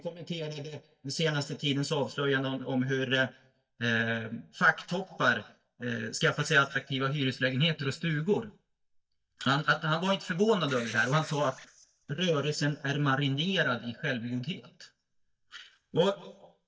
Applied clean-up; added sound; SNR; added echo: neural mask model DeepFilterNet 3.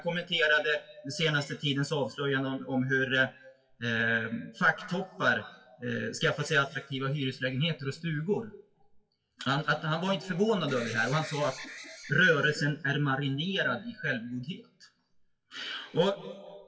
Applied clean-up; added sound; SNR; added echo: classical method WPE with log-MMSE.